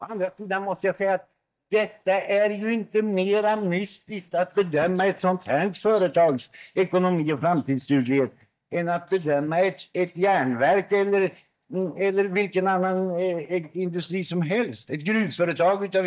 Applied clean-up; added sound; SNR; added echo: neural mask model DeepFilterNet 3.